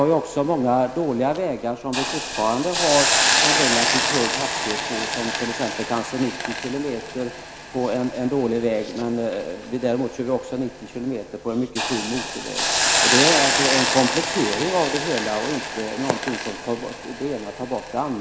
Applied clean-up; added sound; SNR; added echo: none; Hiss; 1 dB; none.